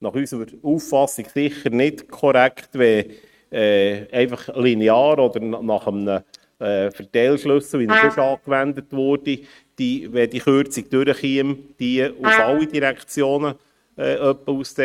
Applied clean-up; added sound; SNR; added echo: neural mask model RNNoise.